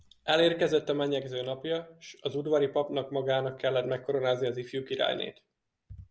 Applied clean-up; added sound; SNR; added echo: none; none; none; none.